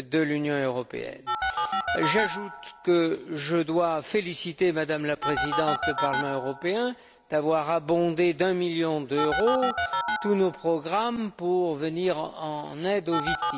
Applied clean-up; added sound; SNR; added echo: none; Telephone; 6 dB; none.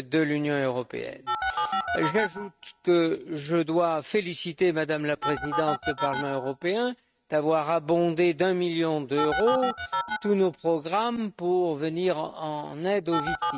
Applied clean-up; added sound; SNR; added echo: neural mask model RNNoise.